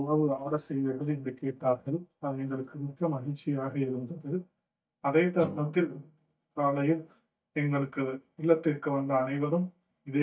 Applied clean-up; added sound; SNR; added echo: neural mask model DeepFilterNet 3.